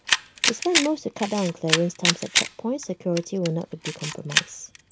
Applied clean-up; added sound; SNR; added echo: none; Camera; 0 dB; none.